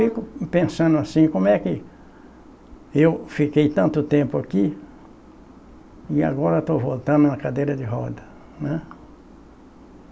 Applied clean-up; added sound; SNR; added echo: none; none; none; none.